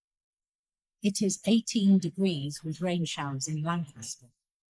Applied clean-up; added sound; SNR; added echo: neural mask model Resemble Enhance denoiser.